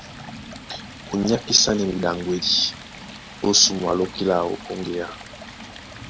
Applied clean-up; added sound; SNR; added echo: none; Stream; 14 dB; none.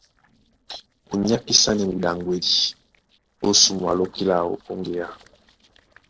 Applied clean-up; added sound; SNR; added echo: neural separator model SepFormer DNS4.